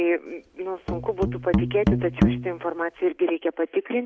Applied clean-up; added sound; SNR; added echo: none; Musical instrument; 0 dB; none.